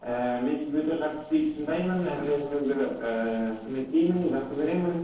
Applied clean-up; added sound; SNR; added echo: neural separator model SepFormer DNS4.